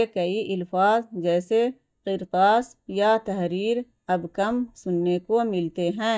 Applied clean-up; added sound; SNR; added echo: neural mask model DeepFilterNet 3.